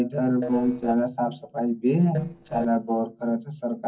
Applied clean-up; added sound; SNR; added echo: neural separator model SepFormer DNS4.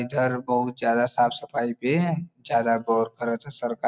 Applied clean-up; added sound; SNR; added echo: none; none; none; none.